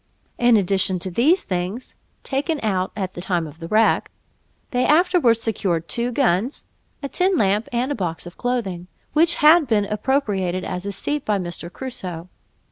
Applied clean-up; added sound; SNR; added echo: none; none; none; none.